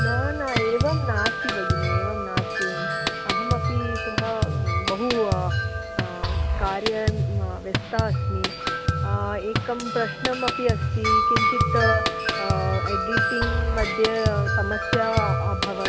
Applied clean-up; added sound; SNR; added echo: none; Drum kit + Wind chime; -5 dB; none.